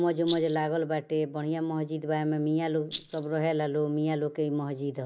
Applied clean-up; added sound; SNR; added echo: neural mask model Resemble Enhance denoiser.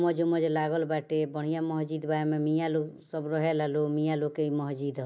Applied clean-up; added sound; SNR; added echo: none; none; none; none.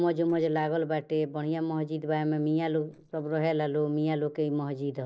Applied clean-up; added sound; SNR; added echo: neural separator model SepFormer DNS4.